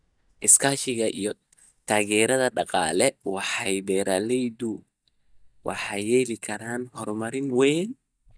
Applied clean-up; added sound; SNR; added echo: neural mask model DeepFilterNet 3.